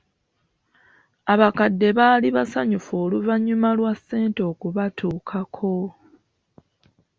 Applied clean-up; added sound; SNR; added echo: none; none; none; none.